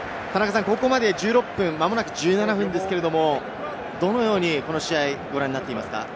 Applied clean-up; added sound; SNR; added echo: none; none; none; none.